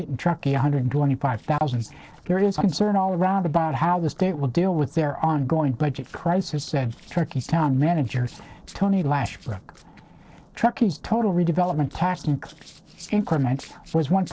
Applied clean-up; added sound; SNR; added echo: neural separator model SepFormer DNS4.